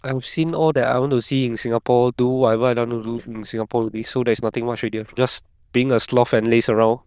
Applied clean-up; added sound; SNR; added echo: neural diffusion model UNIVERSE++.